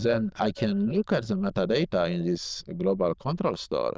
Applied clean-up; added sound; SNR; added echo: neural diffusion model UNIVERSE++.